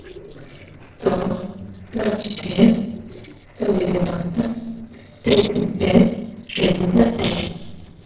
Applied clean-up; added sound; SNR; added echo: neural separator model SepFormer DNS4.